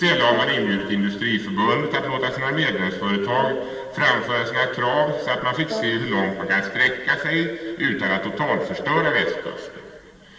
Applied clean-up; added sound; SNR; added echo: none; Brass instrument; 14 dB; reverberation time 2.5 s.